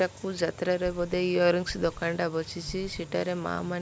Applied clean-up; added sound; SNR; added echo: none; Run; 15 dB; none.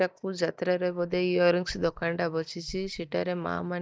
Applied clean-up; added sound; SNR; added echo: neural mask model DeepFilterNet 3.